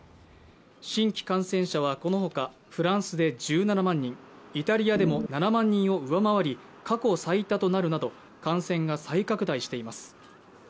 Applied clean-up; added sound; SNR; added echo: none; Organ; 2 dB; none.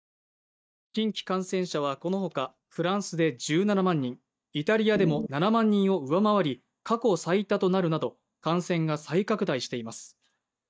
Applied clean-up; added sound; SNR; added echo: neural mask model DeepFilterNet 3.